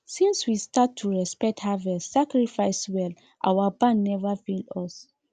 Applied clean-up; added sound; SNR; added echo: none; none; none; none.